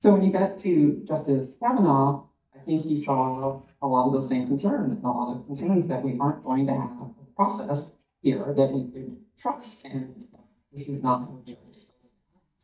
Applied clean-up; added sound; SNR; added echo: neural mask model DeepFilterNet 3.